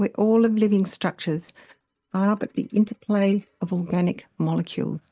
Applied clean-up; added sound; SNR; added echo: neural mask model DeepFilterNet 3.